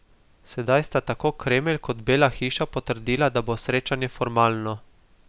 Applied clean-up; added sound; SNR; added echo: none; none; none; none.